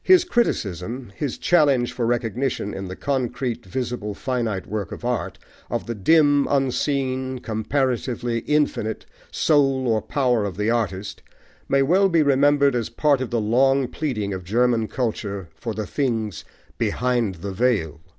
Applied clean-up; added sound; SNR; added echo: none; none; none; none.